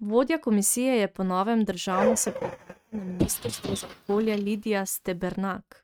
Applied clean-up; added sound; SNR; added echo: neural mask model RNNoise.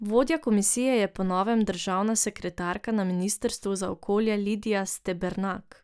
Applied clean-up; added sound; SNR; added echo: none; none; none; none.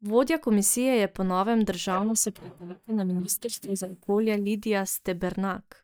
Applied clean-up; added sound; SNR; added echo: neural mask model DeepFilterNet 3.